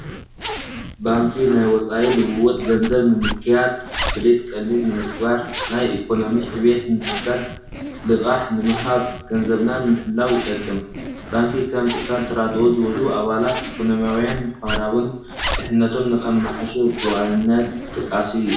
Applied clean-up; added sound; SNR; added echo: none; Zipper (clothing); 10 dB; reverberation time 0.6 s.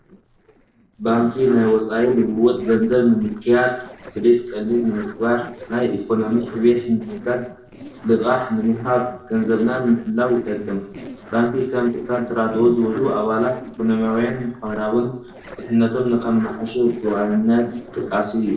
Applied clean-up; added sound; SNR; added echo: neural separator model SepFormer DNS4.